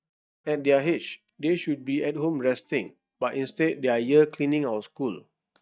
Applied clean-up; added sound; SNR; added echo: neural mask model DeepFilterNet 3.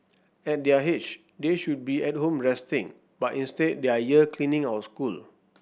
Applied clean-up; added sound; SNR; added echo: none; none; none; none.